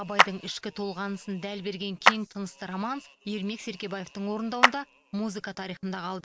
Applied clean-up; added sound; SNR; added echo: none; Clapping; -5 dB; none.